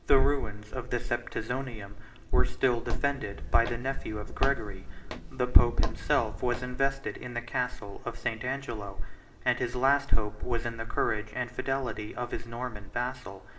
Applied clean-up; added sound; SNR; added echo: none; Walk, footsteps; 13 dB; reverberation time 2.6 s.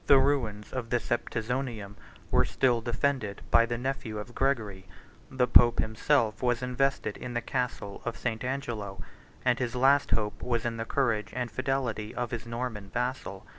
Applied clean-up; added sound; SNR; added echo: none; none; none; none.